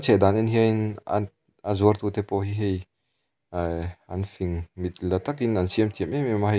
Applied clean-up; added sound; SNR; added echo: none; none; none; none.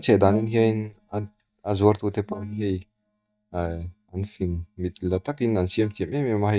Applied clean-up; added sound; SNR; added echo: neural mask model DeepFilterNet 3.